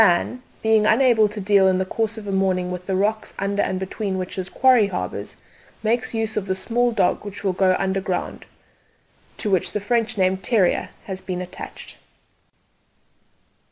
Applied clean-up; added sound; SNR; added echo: none; none; none; none.